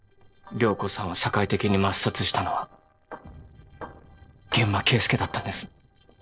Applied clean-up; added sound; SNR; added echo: neural separator model SepFormer DNS4.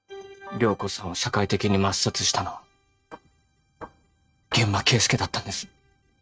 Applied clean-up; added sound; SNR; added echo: neural mask model RNNoise.